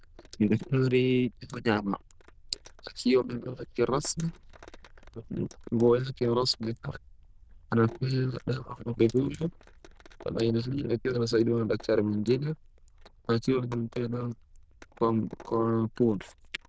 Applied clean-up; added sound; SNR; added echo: neural diffusion model UNIVERSE++.